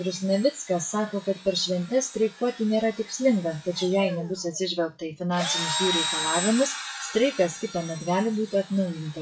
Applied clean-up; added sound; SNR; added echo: classical method WPE with log-MMSE.